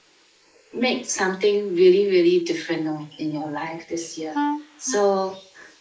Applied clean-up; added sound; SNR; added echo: neural mask model Resemble Enhance denoiser.